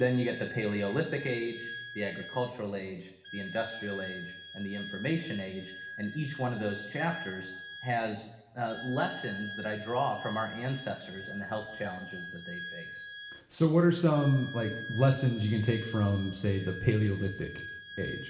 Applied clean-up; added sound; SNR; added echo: none; Wind instrument, woodwind instrument; 12 dB; reverberation time 1.0 s.